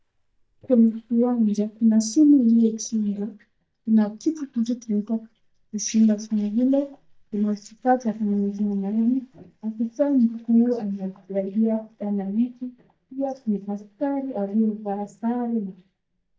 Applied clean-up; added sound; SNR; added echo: neural mask model DeepFilterNet 3.